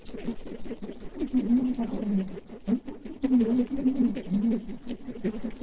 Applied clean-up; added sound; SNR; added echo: neural separator model SepFormer DNS4.